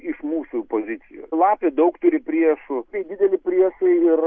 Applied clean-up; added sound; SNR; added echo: none; none; none; none.